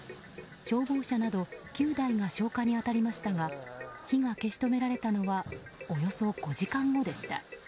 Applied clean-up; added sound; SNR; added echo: none; none; none; none.